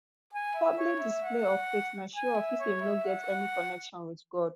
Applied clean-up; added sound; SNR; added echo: none; Wind instrument, woodwind instrument; 1 dB; none.